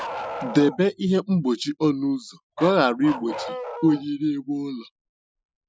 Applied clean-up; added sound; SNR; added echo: classical method Wiener filter.